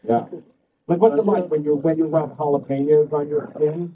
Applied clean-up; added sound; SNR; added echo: neural mask model DeepFilterNet 3.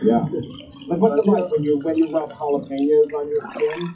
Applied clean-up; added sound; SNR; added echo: classical method WPE with log-MMSE.